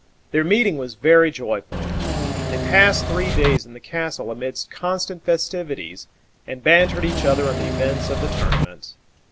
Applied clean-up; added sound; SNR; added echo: none; Engine / Mechanisms; 0 dB; none.